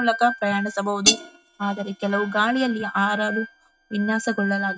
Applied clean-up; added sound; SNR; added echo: neural mask model RNNoise.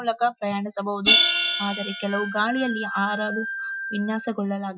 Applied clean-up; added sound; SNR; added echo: classical method Wiener filter.